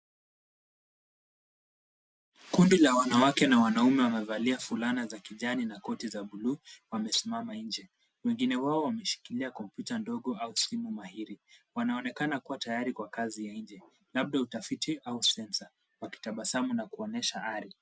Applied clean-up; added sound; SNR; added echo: none; none; none; none.